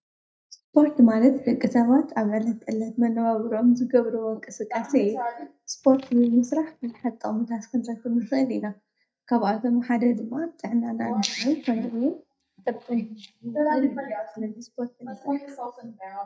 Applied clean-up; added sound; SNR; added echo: neural mask model DeepFilterNet 3.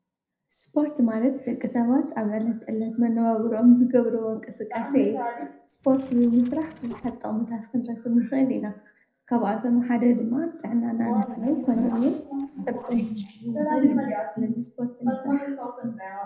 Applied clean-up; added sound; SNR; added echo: neural separator model SepFormer DNS4.